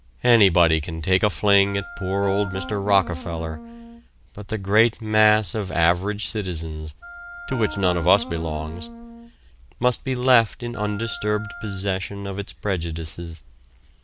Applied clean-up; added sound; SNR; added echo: none; Wind instrument, woodwind instrument + Wind instrument, woodwind instrument; 14 dB; none.